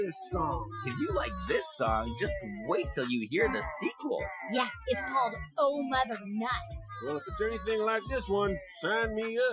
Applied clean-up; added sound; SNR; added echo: classical method Wiener filter.